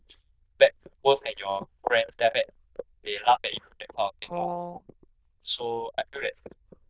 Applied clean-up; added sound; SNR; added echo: neural diffusion model UNIVERSE++.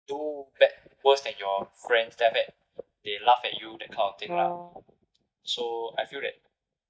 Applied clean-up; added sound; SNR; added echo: neural mask model DeepFilterNet 3.